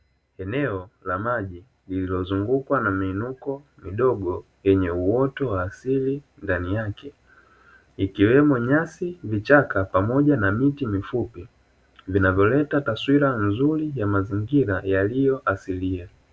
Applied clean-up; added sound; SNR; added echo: none; none; none; none.